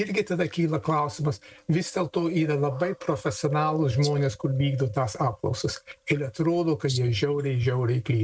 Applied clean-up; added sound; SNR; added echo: neural mask model RNNoise.